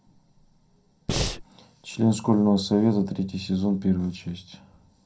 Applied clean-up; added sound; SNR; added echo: none; Breathing; 1 dB; reverberation time 0.2 s.